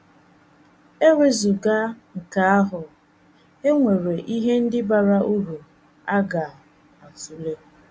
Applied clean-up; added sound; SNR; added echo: none; none; none; none.